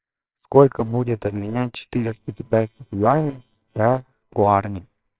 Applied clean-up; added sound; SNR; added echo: neural separator model SepFormer WHAMR!.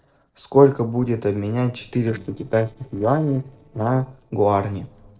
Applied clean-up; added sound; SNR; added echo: neural separator model SepFormer DNS4.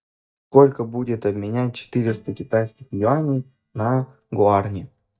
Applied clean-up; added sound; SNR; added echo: neural mask model DeepFilterNet 3.